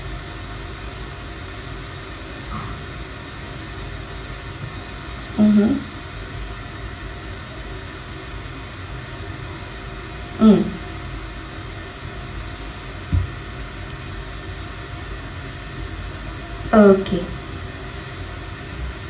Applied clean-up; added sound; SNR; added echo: none; none; none; reverberation time 0.2 s.